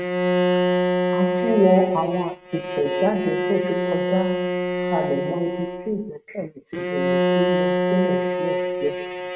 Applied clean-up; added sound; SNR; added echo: neural mask model RNNoise.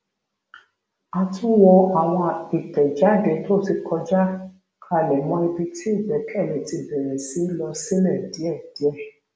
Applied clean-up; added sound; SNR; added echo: none; none; none; none.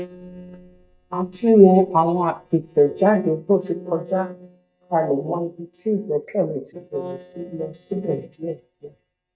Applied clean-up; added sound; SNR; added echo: neural mask model DeepFilterNet 3.